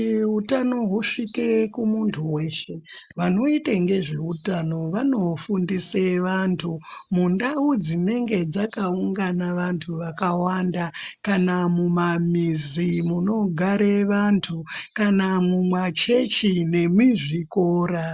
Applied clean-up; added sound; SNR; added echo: none; none; none; none.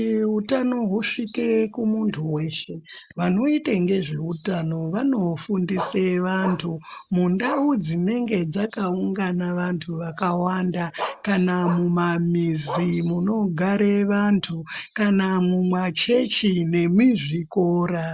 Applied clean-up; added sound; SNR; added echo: none; Bark; 13 dB; none.